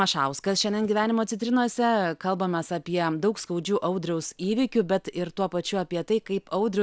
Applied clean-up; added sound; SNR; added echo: none; none; none; none.